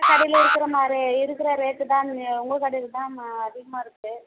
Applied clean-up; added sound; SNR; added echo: none; Alarm; -1 dB; none.